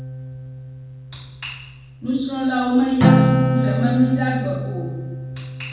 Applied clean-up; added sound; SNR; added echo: none; Acoustic guitar; -2 dB; reverberation time 1.2 s.